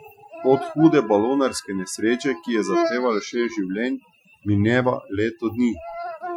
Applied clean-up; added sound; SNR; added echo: classical method Wiener filter.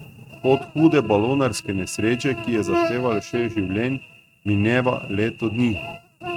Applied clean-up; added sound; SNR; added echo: neural mask model RNNoise.